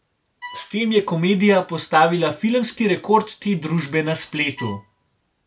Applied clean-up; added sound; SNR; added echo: none; Bowed string instrument; 19 dB; none.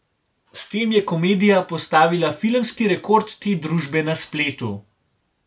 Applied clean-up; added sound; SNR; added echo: none; none; none; none.